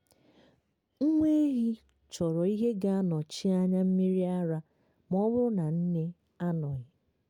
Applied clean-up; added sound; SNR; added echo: none; none; none; none.